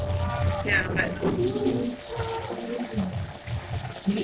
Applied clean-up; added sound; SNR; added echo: neural separator model SepFormer DNS4.